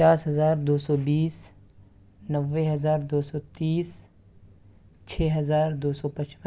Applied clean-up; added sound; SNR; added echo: none; none; none; none.